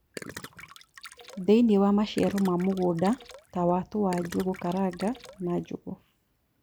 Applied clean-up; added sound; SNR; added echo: none; Gurgling; 18 dB; none.